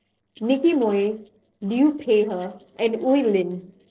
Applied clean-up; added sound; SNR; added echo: neural separator model SepFormer DNS4.